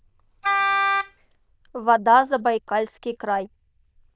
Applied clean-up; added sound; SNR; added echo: neural diffusion model UNIVERSE++.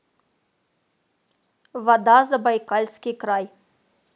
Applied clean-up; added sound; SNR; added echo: none; none; none; none.